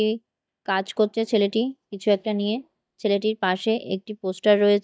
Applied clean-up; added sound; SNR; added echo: neural mask model DeepFilterNet 3.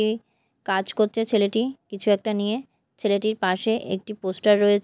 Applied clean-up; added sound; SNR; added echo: none; none; none; none.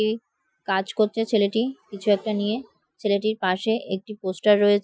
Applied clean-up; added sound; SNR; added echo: classical method Wiener filter.